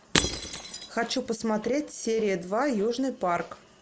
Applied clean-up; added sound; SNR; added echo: none; Shatter / Crushing; 3 dB; none.